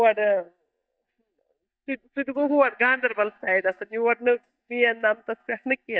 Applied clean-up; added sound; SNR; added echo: neural mask model DeepFilterNet 3.